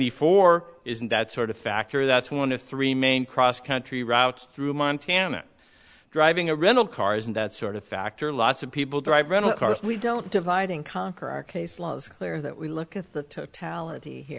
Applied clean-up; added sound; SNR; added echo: none; none; none; none.